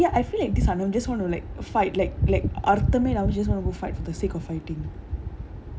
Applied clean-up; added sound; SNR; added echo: none; none; none; none.